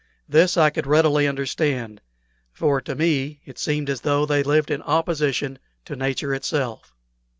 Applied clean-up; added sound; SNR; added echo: none; none; none; none.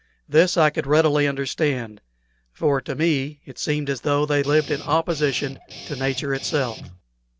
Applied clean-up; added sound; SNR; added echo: none; Guitar; 15 dB; none.